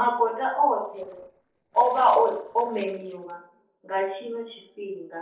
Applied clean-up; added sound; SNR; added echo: neural separator model SepFormer DNS4.